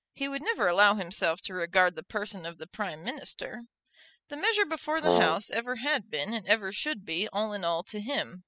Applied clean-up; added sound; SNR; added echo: classical method spectral subtraction.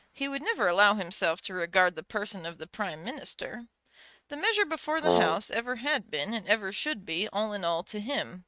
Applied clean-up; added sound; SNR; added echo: neural mask model RNNoise.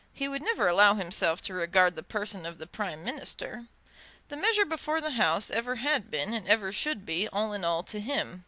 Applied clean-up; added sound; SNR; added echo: none; none; none; none.